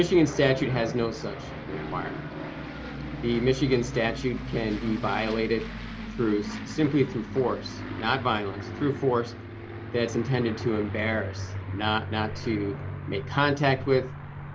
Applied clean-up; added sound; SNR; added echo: none; Aircraft; 8 dB; none.